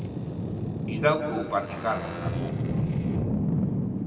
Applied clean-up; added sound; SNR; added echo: none; Boat, Water vehicle; -3 dB; reverberation time 1.9 s.